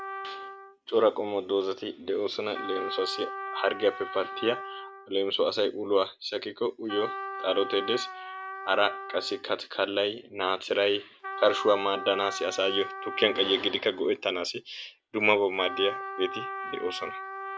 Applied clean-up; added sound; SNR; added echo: none; Trumpet; 10 dB; none.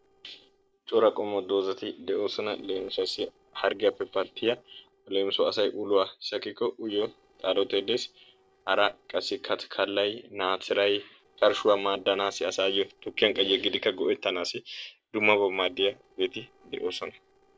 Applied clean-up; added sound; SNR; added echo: neural separator model SepFormer DNS4.